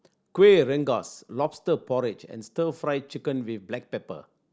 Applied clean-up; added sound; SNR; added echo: none; none; none; none.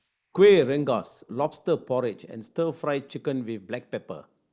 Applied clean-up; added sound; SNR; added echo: neural mask model Resemble Enhance denoiser.